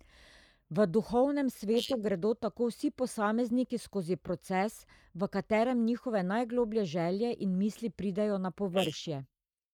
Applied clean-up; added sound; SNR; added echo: neural mask model Resemble Enhance denoiser.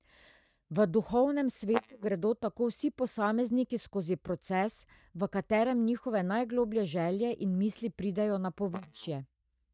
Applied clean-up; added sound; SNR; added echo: neural mask model DeepFilterNet 3.